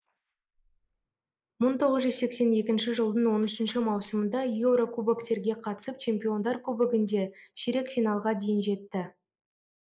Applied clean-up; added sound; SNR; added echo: neural mask model Resemble Enhance denoiser.